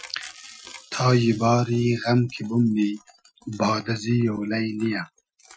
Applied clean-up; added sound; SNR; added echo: classical method Wiener filter.